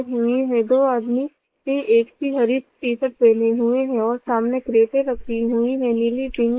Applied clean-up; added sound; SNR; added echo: neural mask model Resemble Enhance denoiser.